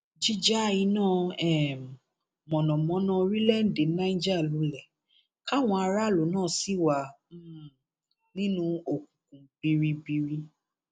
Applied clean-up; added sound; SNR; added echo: none; none; none; none.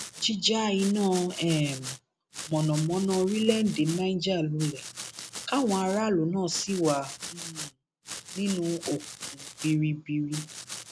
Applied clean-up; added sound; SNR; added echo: none; Domestic sounds, home sounds; 11 dB; none.